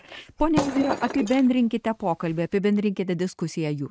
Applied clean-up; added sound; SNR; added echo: neural mask model RNNoise.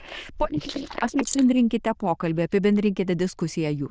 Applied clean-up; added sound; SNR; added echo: neural diffusion model UNIVERSE++.